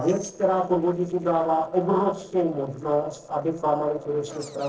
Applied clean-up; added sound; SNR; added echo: neural separator model SepFormer DNS4.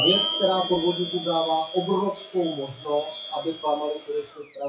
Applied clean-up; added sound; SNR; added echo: classical method WPE with log-MMSE.